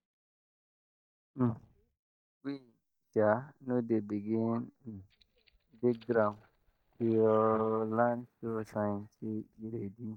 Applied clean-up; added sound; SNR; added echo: neural mask model DeepFilterNet 3.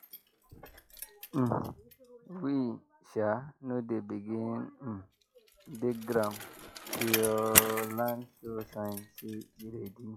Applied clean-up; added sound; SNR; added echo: classical method log-MMSE.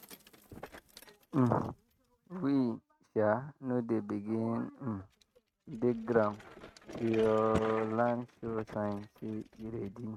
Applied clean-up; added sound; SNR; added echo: neural mask model RNNoise.